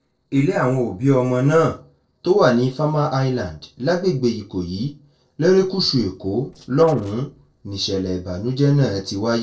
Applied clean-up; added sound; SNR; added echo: neural separator model SepFormer DNS4.